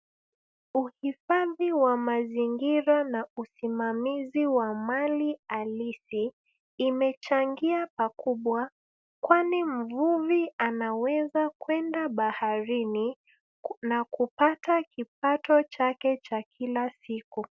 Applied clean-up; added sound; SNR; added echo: none; none; none; none.